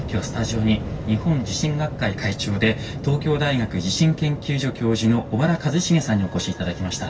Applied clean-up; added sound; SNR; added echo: none; Waves, surf; 10 dB; reverberation time 0.1 s.